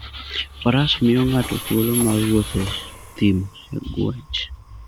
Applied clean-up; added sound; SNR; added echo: none; Train; 14 dB; none.